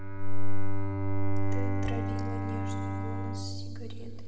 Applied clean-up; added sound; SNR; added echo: none; Bowed string instrument; 9 dB; reverberation time 2.7 s.